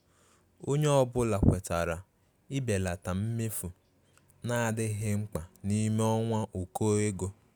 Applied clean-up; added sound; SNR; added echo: none; none; none; none.